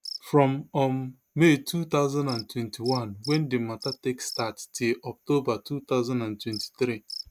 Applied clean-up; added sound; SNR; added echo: neural mask model RNNoise.